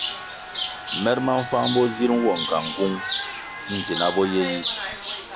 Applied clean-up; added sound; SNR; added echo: none; Chirp, tweet; 6 dB; none.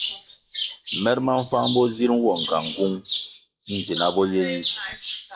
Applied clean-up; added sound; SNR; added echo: neural mask model Resemble Enhance denoiser.